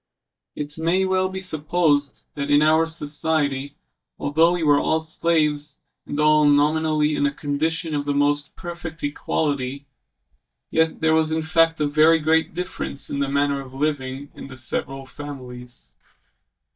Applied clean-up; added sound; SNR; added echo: neural mask model DeepFilterNet 3.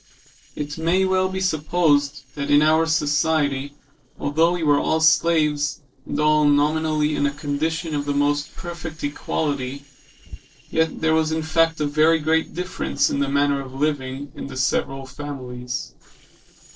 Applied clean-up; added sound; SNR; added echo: neural separator model SepFormer DNS4.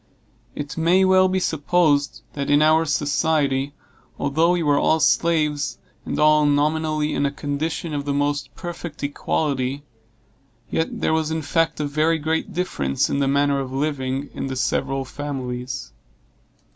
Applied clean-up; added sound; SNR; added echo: none; none; none; none.